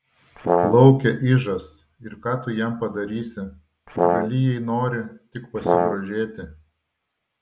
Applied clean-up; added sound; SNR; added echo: none; Brass instrument; -1 dB; none.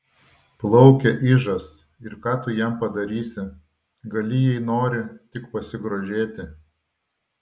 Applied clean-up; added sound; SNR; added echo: none; none; none; none.